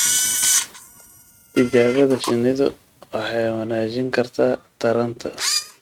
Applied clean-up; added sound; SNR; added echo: neural mask model RNNoise.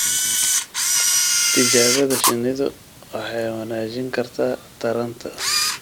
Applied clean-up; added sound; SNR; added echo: none; Camera; -2 dB; none.